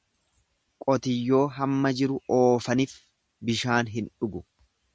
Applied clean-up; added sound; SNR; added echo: none; none; none; none.